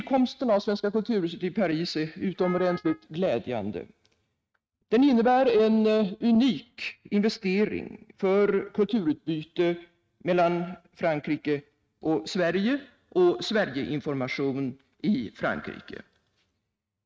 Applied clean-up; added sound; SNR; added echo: neural mask model RNNoise.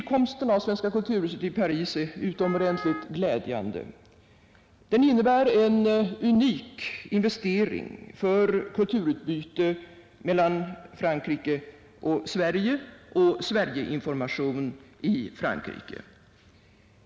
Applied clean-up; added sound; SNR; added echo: none; Wind instrument, woodwind instrument; 14 dB; none.